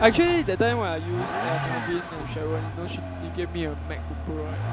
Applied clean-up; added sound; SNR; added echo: none; Vehicle; 4 dB; none.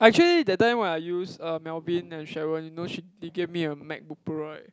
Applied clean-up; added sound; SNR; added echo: none; none; none; none.